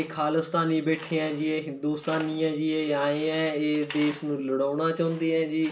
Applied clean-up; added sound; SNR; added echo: none; Tools; 20 dB; reverberation time 0.4 s.